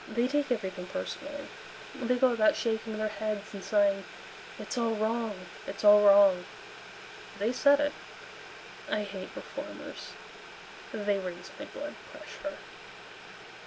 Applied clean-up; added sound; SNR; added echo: none; Boiling; 15 dB; none.